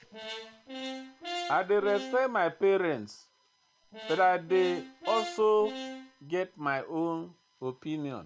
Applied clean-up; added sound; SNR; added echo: none; Brass instrument; 11 dB; none.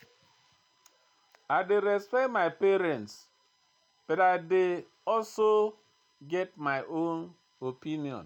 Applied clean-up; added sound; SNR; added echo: none; none; none; none.